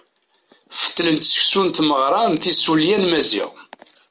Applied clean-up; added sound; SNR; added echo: none; none; none; none.